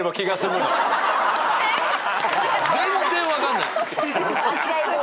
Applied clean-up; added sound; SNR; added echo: none; none; none; none.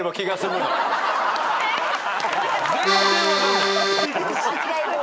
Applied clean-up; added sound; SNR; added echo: none; Accordion; -2 dB; none.